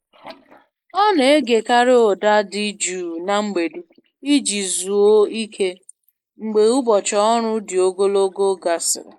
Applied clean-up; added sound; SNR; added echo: neural mask model Resemble Enhance denoiser.